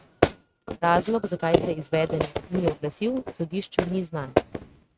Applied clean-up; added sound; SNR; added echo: neural mask model RNNoise.